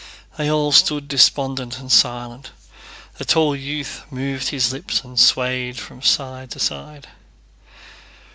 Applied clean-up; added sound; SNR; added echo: none; none; none; none.